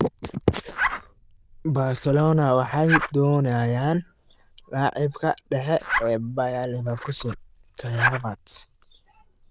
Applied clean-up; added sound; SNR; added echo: neural diffusion model UNIVERSE++.